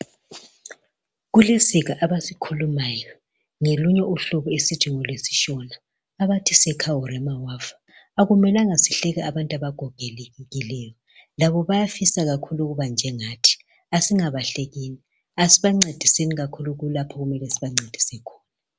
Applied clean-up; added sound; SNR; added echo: none; none; none; none.